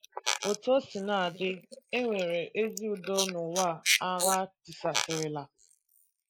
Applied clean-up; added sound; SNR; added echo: neural mask model Resemble Enhance denoiser.